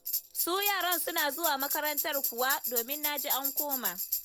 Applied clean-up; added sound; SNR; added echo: none; Tambourine; 1 dB; none.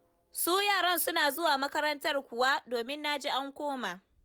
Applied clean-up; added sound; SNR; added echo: none; none; none; none.